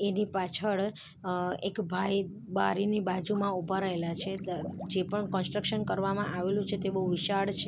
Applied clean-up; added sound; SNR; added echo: none; Liquid; 20 dB; none.